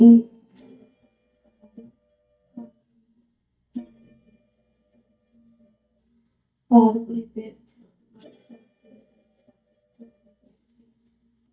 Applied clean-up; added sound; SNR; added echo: neural mask model DeepFilterNet 3.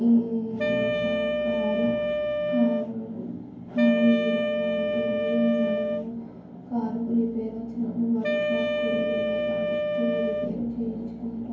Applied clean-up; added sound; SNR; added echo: none; Wind instrument, woodwind instrument; 0 dB; reverberation time 0.9 s.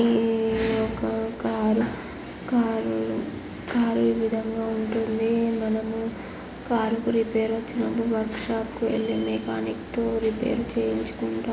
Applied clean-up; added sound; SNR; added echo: none; none; none; none.